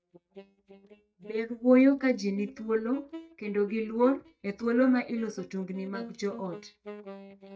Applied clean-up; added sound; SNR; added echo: neural mask model DeepFilterNet 3.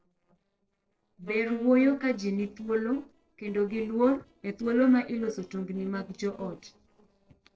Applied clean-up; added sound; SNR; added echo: neural separator model SepFormer DNS4.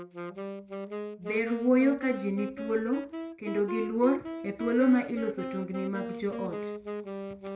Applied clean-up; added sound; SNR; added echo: none; Wind instrument, woodwind instrument; 8 dB; reverberation time 0.3 s.